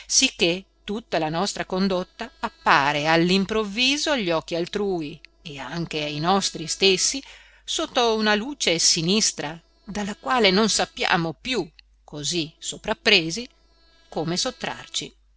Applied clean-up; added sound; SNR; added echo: neural separator model SepFormer DNS4.